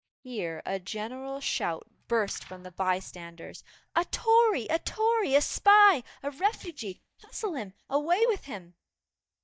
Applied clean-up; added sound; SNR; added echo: neural mask model DeepFilterNet 3.